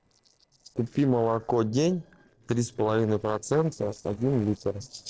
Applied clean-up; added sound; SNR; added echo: neural separator model SepFormer DNS4.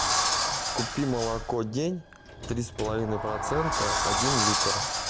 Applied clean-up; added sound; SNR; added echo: none; Sliding door; -2 dB; none.